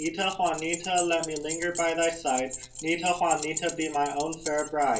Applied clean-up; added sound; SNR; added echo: none; Keys jangling; 9 dB; reverberation time 0.2 s.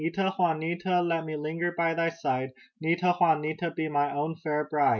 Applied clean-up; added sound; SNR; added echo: none; none; none; none.